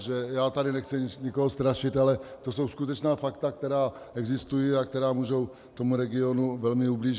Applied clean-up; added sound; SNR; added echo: none; none; none; none.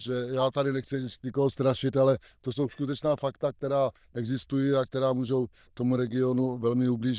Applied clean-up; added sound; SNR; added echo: neural diffusion model UNIVERSE++.